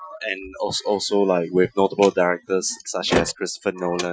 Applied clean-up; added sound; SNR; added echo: classical method Wiener filter.